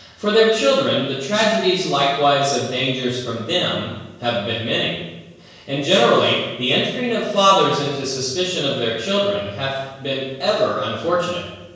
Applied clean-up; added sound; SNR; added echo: none; none; none; reverberation time 1.0 s.